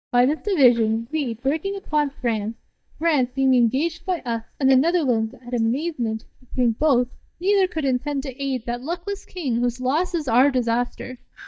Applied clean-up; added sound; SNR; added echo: neural mask model DeepFilterNet 3.